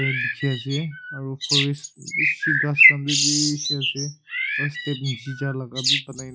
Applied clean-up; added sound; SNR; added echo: classical method log-MMSE.